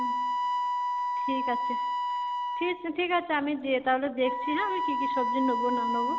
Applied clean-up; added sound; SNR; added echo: none; Wind instrument, woodwind instrument; -1 dB; none.